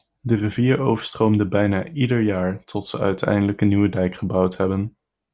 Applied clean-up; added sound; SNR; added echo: none; none; none; none.